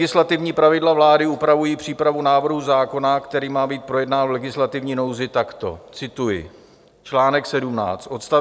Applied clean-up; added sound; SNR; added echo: none; none; none; none.